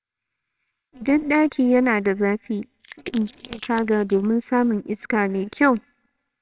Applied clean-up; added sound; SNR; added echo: neural separator model SepFormer WHAMR!.